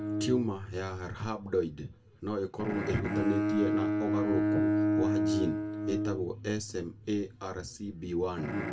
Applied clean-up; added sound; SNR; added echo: none; Bowed string instrument; -2 dB; reverberation time 0.2 s.